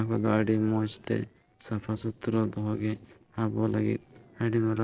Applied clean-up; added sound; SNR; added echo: neural separator model SepFormer DNS4.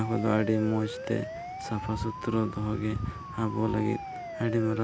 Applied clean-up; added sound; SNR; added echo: none; Siren; 10 dB; none.